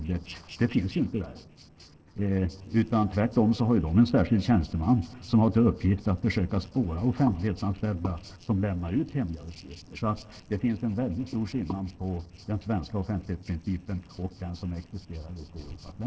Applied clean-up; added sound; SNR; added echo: neural separator model SepFormer DNS4.